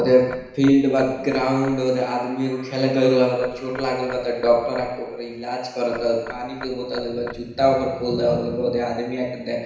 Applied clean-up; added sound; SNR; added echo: none; Knock / Wood; 19 dB; reverberation time 1.0 s.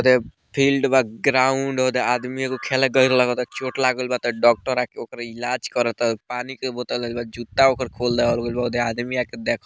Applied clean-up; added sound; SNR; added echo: none; none; none; none.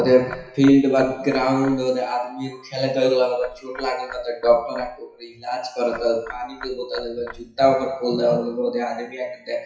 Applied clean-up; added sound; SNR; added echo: classical method WPE with log-MMSE.